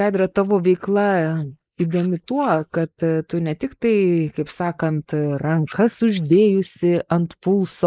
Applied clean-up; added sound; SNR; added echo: neural mask model Resemble Enhance denoiser.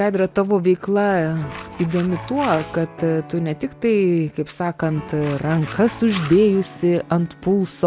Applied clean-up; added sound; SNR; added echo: none; Tools; 17 dB; none.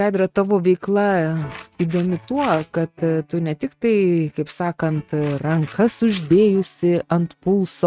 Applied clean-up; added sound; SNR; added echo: neural mask model RNNoise.